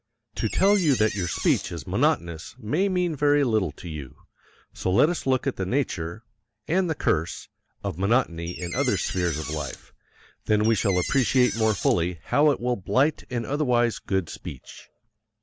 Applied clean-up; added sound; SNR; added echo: none; Door; 9 dB; none.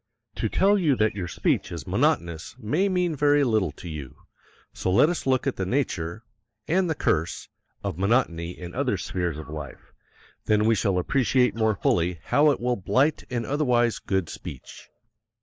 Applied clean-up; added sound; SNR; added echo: neural mask model Resemble Enhance denoiser.